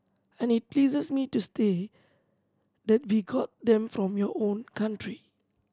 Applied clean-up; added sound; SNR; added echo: none; none; none; none.